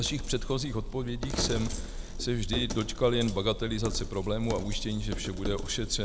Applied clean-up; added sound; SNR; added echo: none; Coin (dropping); 4 dB; none.